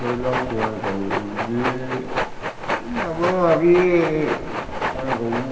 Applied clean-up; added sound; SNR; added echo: none; Train; 4 dB; reverberation time 1.2 s.